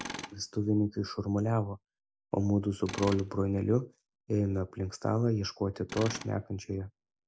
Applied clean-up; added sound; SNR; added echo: none; Tools; 16 dB; none.